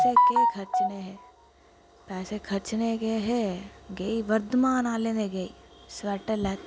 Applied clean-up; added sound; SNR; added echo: none; none; none; none.